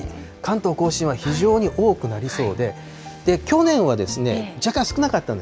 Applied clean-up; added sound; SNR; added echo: none; none; none; none.